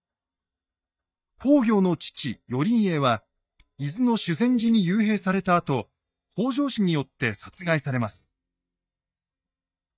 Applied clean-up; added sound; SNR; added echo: neural mask model DeepFilterNet 3.